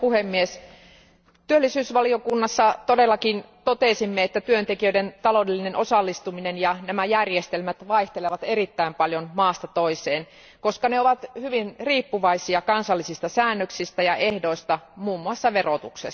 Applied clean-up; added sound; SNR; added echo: none; none; none; none.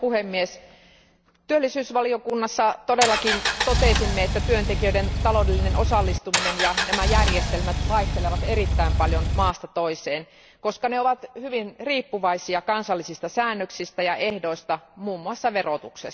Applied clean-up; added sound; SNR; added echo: none; Engine; -3 dB; none.